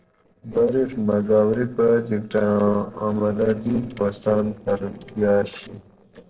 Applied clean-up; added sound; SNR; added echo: neural separator model SepFormer DNS4.